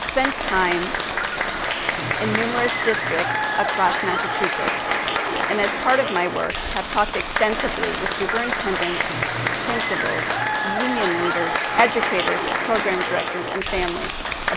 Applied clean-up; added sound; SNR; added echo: none; Applause / Crowd; -3 dB; none.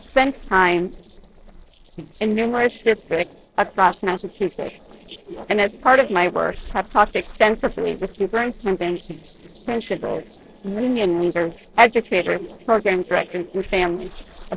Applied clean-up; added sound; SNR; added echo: neural separator model SepFormer DNS4.